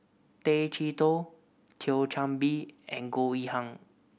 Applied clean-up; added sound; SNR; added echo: none; none; none; none.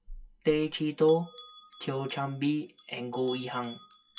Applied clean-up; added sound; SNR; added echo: classical method WPE with log-MMSE.